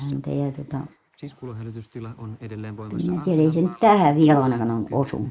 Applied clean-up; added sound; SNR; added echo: neural mask model Resemble Enhance denoiser.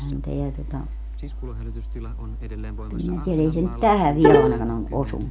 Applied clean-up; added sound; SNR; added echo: none; Bowed string instrument; -4 dB; none.